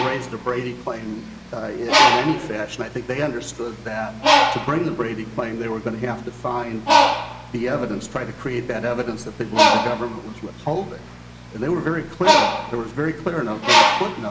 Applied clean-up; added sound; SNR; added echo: none; Bird; -3 dB; reverberation time 2.9 s.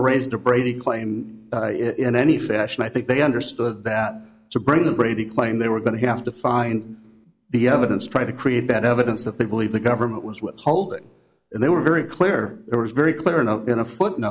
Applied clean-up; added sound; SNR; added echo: none; none; none; none.